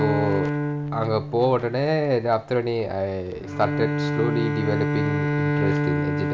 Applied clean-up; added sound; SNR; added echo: none; Bowed string instrument; 1 dB; none.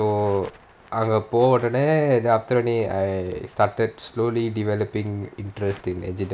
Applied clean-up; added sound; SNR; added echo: none; none; none; none.